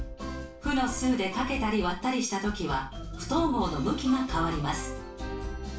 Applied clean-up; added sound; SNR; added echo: none; none; none; reverberation time 0.3 s.